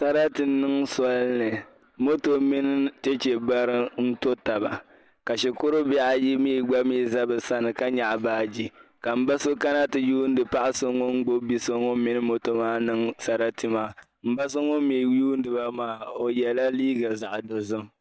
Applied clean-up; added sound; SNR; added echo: neural mask model DeepFilterNet 3.